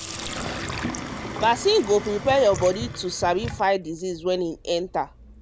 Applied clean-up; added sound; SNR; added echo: none; Sink (filling or washing); 10 dB; none.